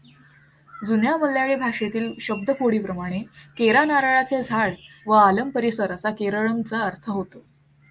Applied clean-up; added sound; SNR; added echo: none; none; none; none.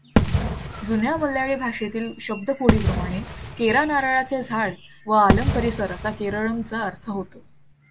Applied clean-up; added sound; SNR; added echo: none; Fireworks; 2 dB; none.